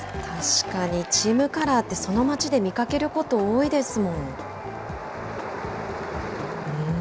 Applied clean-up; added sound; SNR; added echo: none; none; none; none.